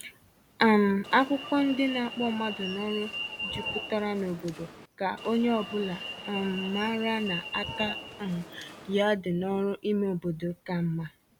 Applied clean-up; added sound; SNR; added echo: none; Alarm; 9 dB; none.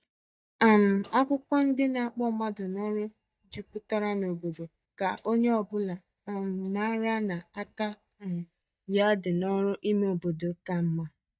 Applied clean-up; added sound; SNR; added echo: neural mask model DeepFilterNet 3.